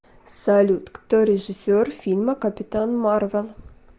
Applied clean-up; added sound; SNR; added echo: none; none; none; none.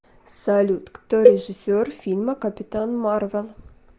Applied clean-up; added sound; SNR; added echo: none; Cowbell; -2 dB; none.